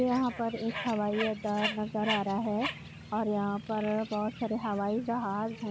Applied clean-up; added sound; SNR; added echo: none; Bird; 10 dB; none.